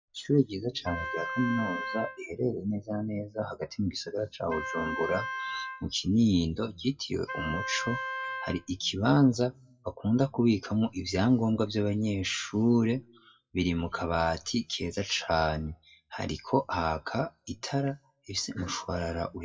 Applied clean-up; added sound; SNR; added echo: classical method WPE with log-MMSE.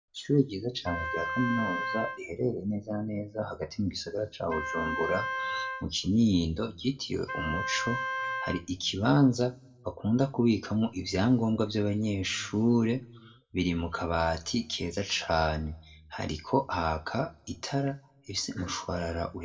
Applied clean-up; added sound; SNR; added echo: none; Wind instrument, woodwind instrument; 6 dB; reverberation time 0.3 s.